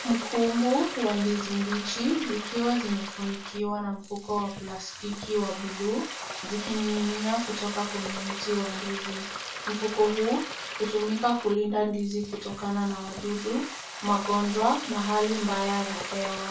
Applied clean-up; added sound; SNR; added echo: none; Frying (food); 9 dB; reverberation time 0.3 s.